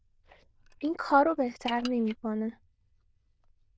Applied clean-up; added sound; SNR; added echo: neural diffusion model UNIVERSE++.